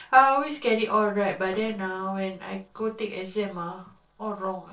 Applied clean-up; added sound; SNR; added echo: neural separator model SepFormer DNS4.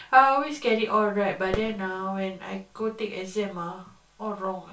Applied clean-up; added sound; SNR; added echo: none; Fireworks; 15 dB; reverberation time 0.3 s.